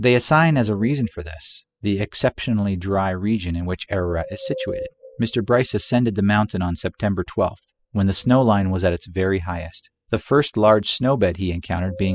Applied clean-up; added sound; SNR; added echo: classical method spectral subtraction.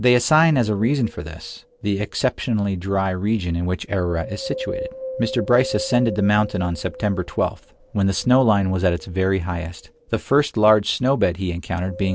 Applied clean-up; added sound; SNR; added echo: none; Wind; 15 dB; none.